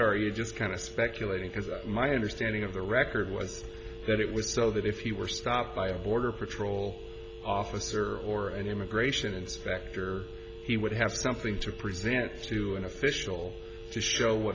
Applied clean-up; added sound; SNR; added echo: none; Telephone; 14 dB; none.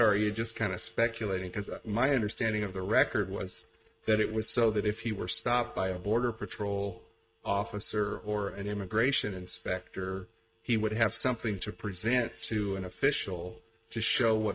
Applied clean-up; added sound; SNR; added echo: neural mask model RNNoise.